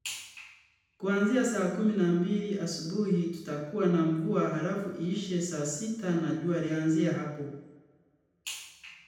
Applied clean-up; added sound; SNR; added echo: none; none; none; reverberation time 0.9 s.